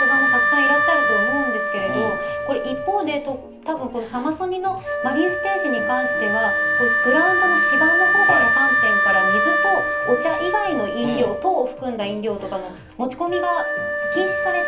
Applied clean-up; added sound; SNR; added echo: none; Wind instrument, woodwind instrument; -3 dB; reverberation time 0.3 s.